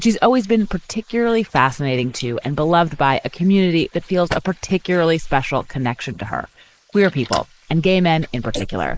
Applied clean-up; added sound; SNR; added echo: neural mask model Resemble Enhance denoiser.